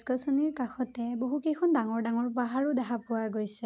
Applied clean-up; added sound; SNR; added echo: none; none; none; none.